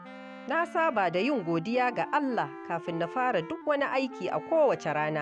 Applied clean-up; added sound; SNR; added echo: none; Wind instrument, woodwind instrument + Wind instrument, woodwind instrument; 15 dB; none.